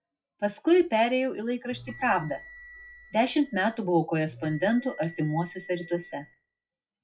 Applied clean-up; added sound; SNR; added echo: classical method log-MMSE.